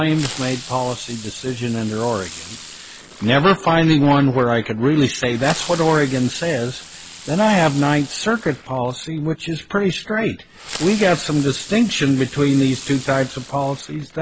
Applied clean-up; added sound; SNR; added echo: none; Fireworks; 17 dB; none.